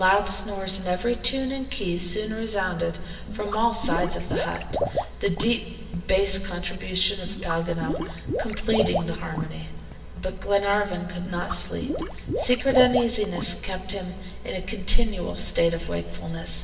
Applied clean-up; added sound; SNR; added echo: none; Liquid; 9 dB; reverberation time 2.6 s.